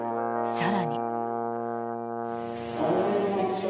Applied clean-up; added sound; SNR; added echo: none; Brass instrument; 0 dB; none.